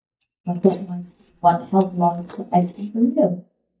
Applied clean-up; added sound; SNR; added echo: neural mask model DeepFilterNet 3.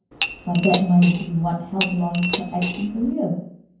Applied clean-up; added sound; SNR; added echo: none; Cutlery, silverware / Dishes, pots, and pans; 8 dB; reverberation time 0.9 s.